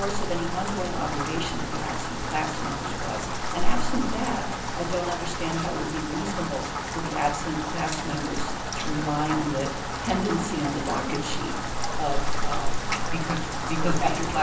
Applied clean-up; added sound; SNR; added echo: none; Rain; -3 dB; reverberation time 0.6 s.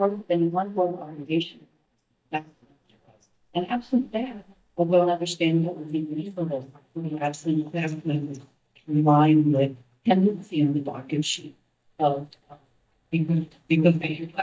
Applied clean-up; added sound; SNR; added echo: neural mask model DeepFilterNet 3.